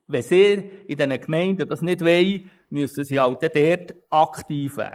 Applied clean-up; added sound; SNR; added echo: neural mask model Resemble Enhance denoiser.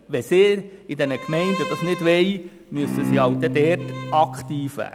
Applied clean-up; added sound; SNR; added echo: none; Bowed string instrument; 6 dB; none.